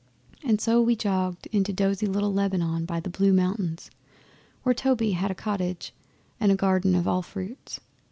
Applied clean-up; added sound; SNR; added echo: none; none; none; none.